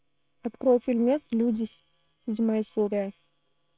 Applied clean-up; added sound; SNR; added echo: neural separator model SepFormer WHAM!.